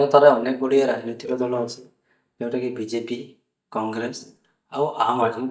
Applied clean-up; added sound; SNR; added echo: neural mask model DeepFilterNet 3.